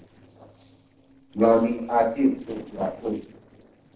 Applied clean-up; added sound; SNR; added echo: neural separator model SepFormer DNS4.